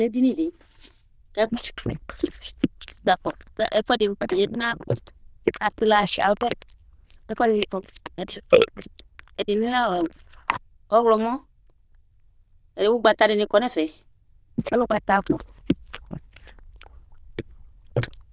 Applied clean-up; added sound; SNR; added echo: neural diffusion model UNIVERSE++.